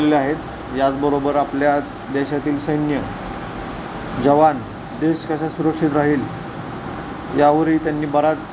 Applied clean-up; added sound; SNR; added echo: none; none; none; none.